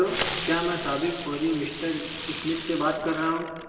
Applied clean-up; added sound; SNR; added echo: none; Fireworks; 3 dB; reverberation time 2.0 s.